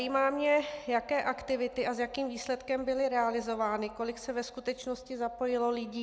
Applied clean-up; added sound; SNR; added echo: none; none; none; none.